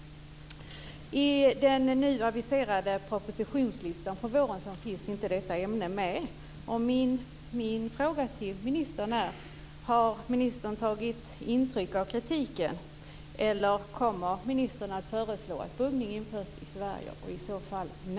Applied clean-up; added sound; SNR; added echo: none; none; none; none.